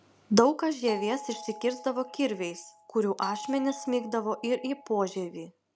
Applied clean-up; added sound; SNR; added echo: none; Doorbell; 15 dB; none.